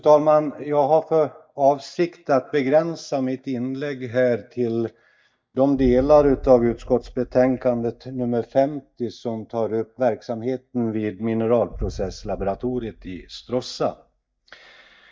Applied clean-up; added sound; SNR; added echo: neural mask model DeepFilterNet 3.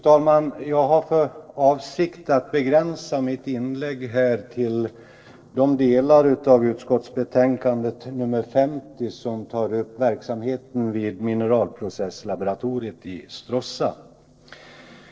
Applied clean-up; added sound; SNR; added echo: neural separator model SepFormer DNS4.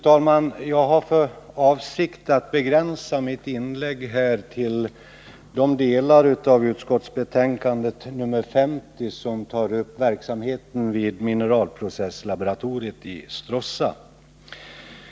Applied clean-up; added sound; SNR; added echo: none; none; none; none.